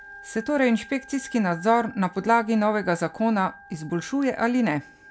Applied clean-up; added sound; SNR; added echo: none; Organ; 20 dB; none.